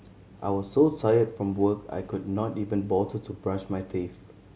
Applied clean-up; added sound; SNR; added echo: none; none; none; none.